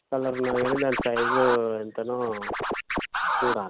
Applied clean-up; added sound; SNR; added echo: none; Scratching (performance technique); 1 dB; none.